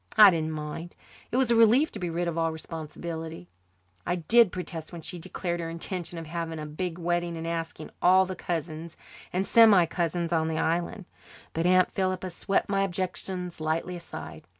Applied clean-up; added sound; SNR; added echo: none; none; none; none.